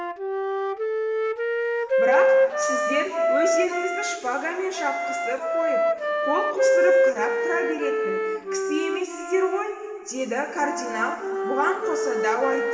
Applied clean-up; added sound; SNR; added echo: none; Wind instrument, woodwind instrument; -5 dB; reverberation time 2.5 s.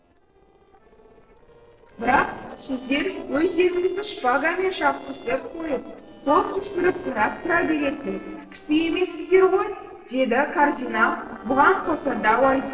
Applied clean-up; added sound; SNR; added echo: neural separator model SepFormer DNS4.